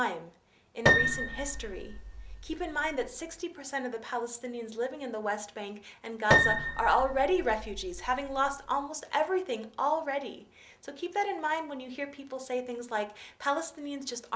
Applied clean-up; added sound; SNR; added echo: none; Piano; -2 dB; none.